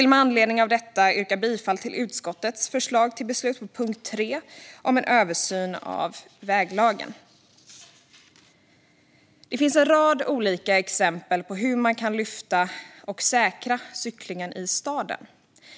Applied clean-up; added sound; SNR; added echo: none; none; none; none.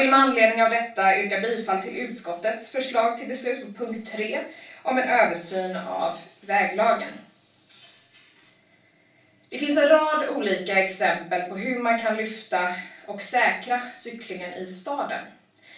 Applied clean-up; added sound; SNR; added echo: none; none; none; reverberation time 0.3 s.